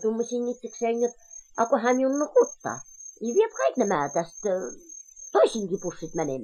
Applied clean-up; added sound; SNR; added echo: classical method Wiener filter.